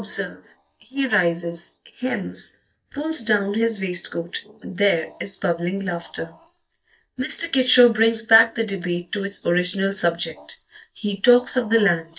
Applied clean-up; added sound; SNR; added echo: neural mask model DeepFilterNet 3.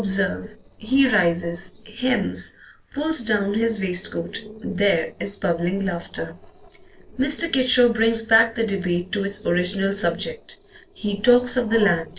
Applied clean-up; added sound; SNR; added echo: neural separator model SepFormer DNS4.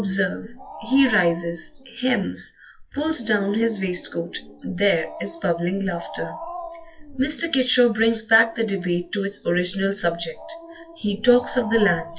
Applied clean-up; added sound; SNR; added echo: classical method WPE with log-MMSE.